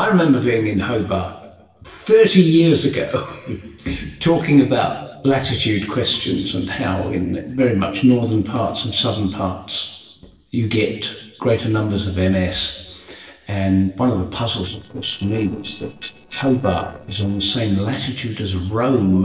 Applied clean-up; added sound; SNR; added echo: neural separator model SepFormer DNS4.